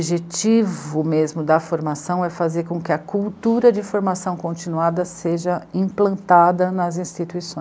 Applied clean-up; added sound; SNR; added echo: none; none; none; none.